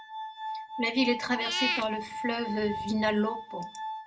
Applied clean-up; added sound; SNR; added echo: none; Glass + Meow / Purr; 5 dB; none.